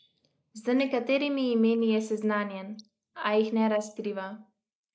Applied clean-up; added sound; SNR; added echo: neural mask model Resemble Enhance denoiser.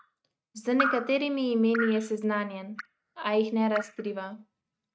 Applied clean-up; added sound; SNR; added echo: neural mask model RNNoise.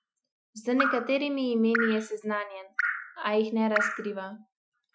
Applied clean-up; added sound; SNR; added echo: classical method Wiener filter.